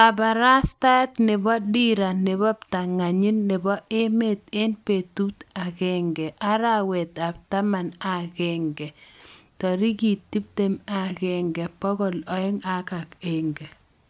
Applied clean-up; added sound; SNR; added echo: none; none; none; none.